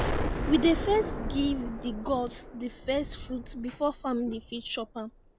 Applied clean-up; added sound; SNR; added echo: none; Explosion; 5 dB; none.